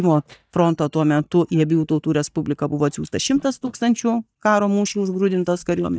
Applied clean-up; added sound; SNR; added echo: neural mask model DeepFilterNet 3.